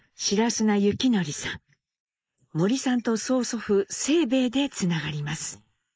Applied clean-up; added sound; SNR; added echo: neural mask model Resemble Enhance denoiser.